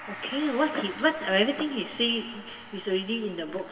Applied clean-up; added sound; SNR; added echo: none; Gong; 15 dB; reverberation time 3.0 s.